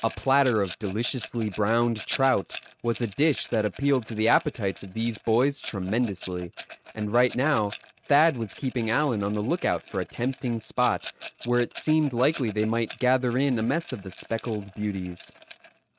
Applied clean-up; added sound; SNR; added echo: neural mask model RNNoise.